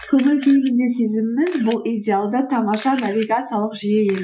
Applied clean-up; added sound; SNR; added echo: classical method Wiener filter.